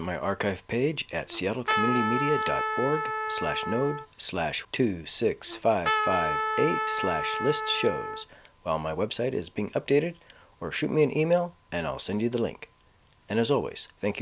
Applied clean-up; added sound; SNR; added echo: none; Trumpet; 2 dB; none.